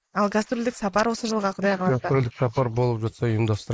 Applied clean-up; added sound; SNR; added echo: neural mask model Resemble Enhance denoiser.